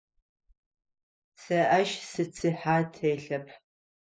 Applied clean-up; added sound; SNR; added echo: neural mask model Resemble Enhance denoiser.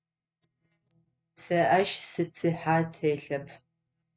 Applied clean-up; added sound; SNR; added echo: neural mask model RNNoise.